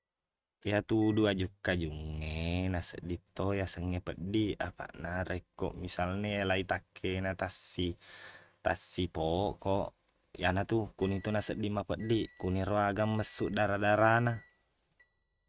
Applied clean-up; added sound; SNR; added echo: neural mask model RNNoise.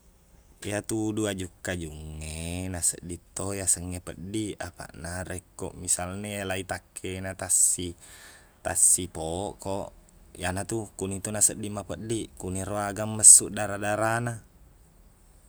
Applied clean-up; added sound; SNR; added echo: none; none; none; none.